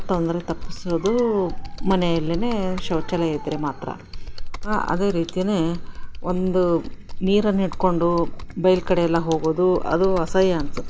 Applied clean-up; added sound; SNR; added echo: none; Computer keyboard; 5 dB; none.